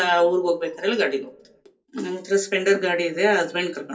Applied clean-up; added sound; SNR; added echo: none; none; none; reverberation time 0.3 s.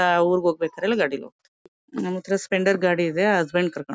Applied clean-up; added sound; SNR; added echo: none; none; none; none.